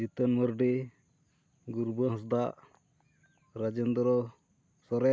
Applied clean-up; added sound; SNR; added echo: none; none; none; none.